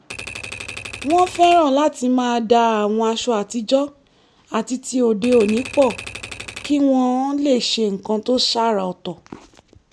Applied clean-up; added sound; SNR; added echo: none; Typewriter; 14 dB; none.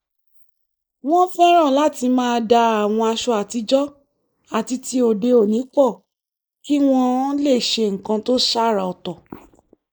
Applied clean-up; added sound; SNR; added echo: neural mask model Resemble Enhance denoiser.